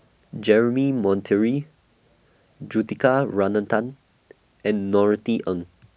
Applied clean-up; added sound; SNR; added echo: none; none; none; none.